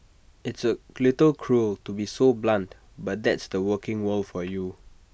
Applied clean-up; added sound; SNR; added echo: none; none; none; none.